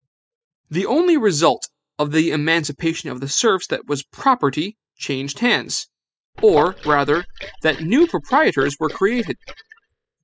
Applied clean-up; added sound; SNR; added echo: classical method spectral subtraction.